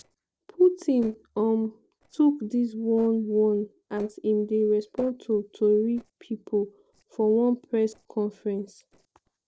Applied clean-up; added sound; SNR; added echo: neural separator model SepFormer DNS4.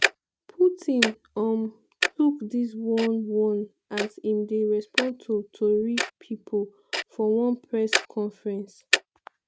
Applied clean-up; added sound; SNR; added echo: neural mask model RNNoise.